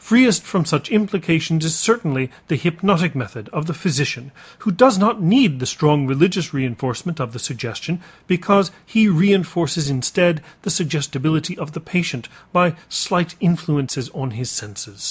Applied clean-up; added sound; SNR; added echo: none; none; none; none.